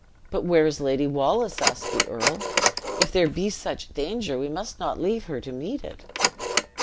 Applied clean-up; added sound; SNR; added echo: none; Telephone; 3 dB; none.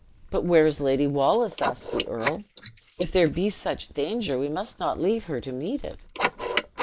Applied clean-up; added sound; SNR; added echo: neural mask model Resemble Enhance denoiser.